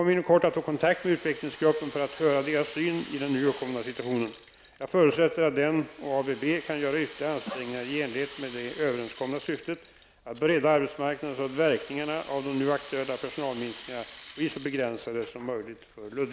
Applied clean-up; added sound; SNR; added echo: none; Rattle (instrument); 15 dB; none.